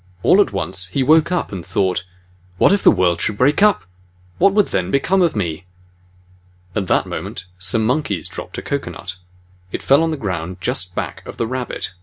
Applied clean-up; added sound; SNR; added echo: none; none; none; none.